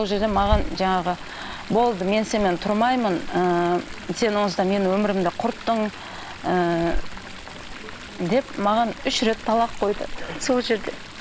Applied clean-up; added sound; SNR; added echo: none; Chatter / Stream; 9 dB; none.